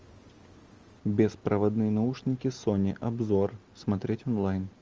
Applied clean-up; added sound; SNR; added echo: none; none; none; none.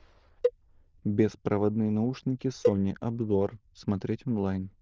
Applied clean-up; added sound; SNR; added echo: neural diffusion model UNIVERSE++.